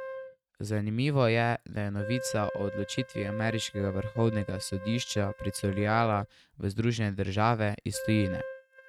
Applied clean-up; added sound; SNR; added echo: neural mask model RNNoise.